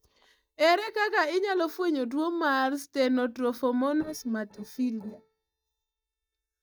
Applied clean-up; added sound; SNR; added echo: neural mask model DeepFilterNet 3.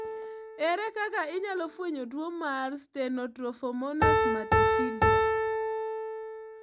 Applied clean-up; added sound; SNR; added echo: none; Piano; -4 dB; none.